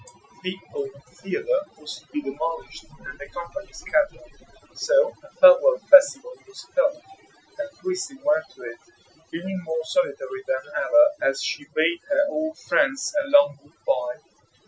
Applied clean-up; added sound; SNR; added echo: classical method Wiener filter.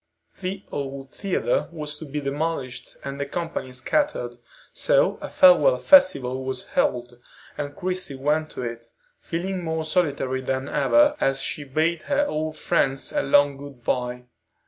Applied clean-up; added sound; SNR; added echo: none; none; none; none.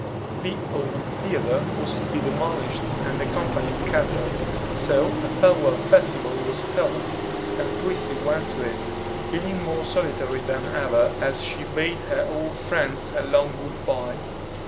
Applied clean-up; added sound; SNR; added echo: none; Engine; 2 dB; none.